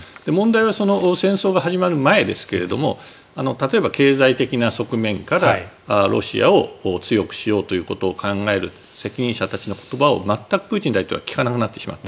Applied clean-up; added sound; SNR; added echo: none; none; none; none.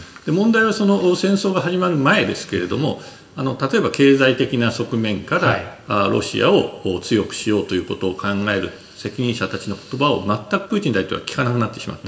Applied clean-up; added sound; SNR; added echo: none; none; none; reverberation time 2.7 s.